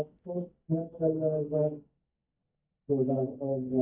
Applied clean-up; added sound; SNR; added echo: neural mask model DeepFilterNet 3.